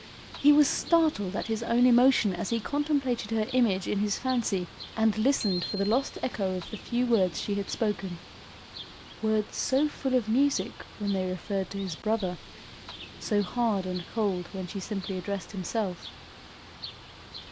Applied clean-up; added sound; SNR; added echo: none; Bird + Bicycle bell; 15 dB; none.